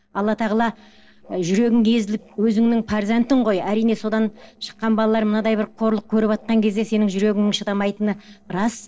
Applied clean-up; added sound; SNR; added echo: neural separator model SepFormer DNS4.